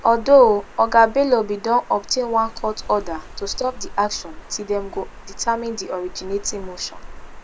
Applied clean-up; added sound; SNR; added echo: none; Water; 14 dB; none.